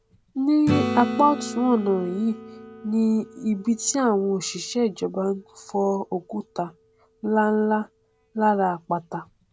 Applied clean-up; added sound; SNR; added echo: none; Acoustic guitar / Strum; 11 dB; none.